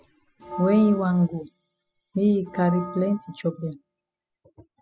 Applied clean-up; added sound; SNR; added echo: classical method spectral subtraction.